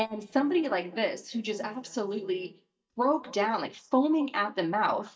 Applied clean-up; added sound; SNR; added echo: neural mask model DeepFilterNet 3.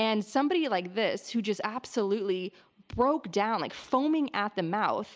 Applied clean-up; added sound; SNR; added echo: none; none; none; none.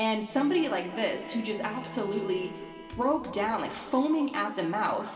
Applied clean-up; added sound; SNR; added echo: none; Bowed string instrument; 16 dB; reverberation time 2.5 s.